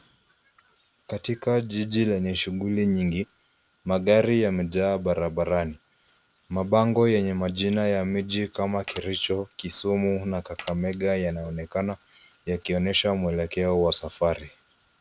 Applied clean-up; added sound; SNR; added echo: none; Mechanisms; 15 dB; none.